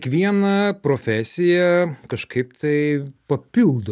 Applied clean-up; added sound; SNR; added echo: none; none; none; none.